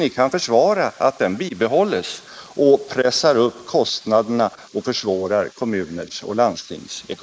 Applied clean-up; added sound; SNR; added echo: neural mask model Resemble Enhance denoiser.